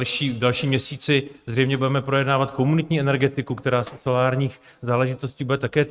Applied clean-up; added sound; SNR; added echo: neural mask model RNNoise.